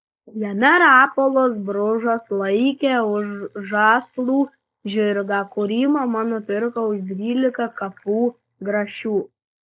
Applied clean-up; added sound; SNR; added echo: neural mask model Resemble Enhance denoiser.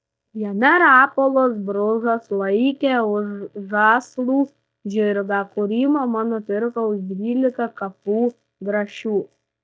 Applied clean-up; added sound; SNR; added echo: neural mask model DeepFilterNet 3.